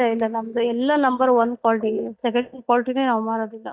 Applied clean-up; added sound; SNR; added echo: neural mask model DeepFilterNet 3.